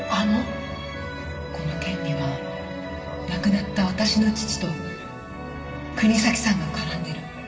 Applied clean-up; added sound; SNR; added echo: none; Bowed string instrument; 14 dB; reverberation time 2.5 s.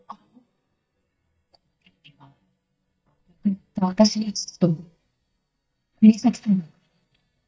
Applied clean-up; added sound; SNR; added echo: neural mask model DeepFilterNet 3.